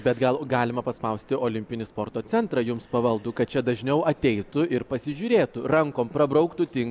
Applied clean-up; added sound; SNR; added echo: none; none; none; none.